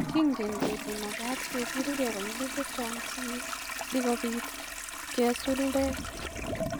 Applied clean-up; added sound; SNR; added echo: none; Toilet flush; 4 dB; none.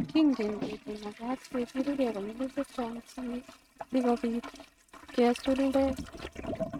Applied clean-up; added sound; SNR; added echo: neural mask model RNNoise.